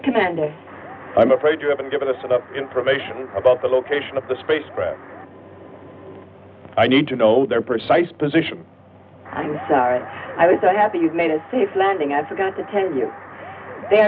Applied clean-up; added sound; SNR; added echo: none; none; none; none.